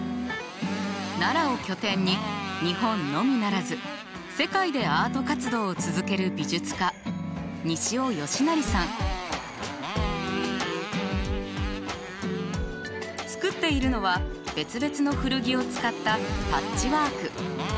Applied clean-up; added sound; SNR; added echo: none; Motorcycle; 10 dB; none.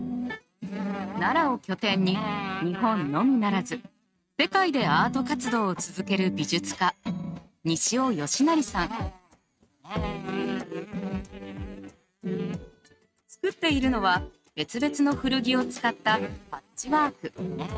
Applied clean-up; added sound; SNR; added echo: neural mask model RNNoise.